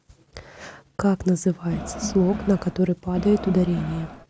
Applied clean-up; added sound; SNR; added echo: none; Crowd; 9 dB; none.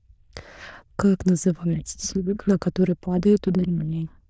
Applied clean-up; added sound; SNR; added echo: neural diffusion model UNIVERSE++.